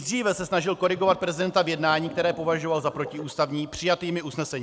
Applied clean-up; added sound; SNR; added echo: none; Sink (filling or washing); 19 dB; none.